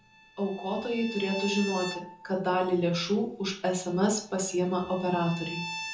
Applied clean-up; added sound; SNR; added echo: none; Bowed string instrument; 13 dB; reverberation time 0.5 s.